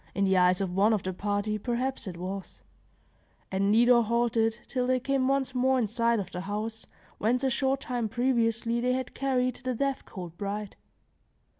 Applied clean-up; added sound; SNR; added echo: none; none; none; none.